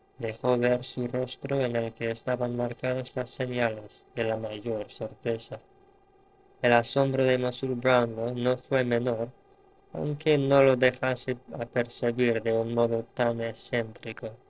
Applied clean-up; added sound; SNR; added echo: neural separator model SepFormer DNS4.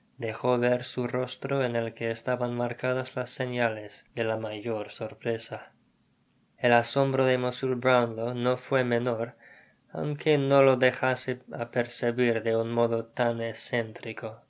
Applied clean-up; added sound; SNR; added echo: none; none; none; none.